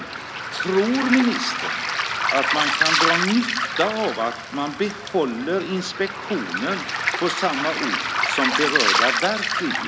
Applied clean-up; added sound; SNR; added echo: none; Waves, surf; 0 dB; none.